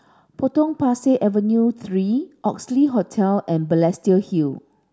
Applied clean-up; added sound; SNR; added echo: none; none; none; none.